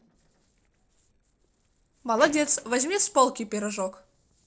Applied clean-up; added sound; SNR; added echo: neural separator model SepFormer DNS4.